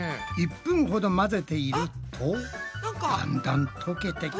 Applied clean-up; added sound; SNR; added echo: none; none; none; none.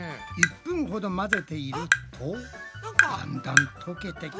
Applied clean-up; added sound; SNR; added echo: none; Tap; -3 dB; none.